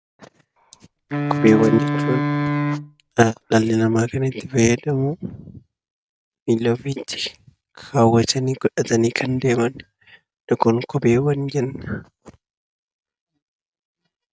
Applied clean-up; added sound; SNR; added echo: none; Wind instrument, woodwind instrument; 2 dB; none.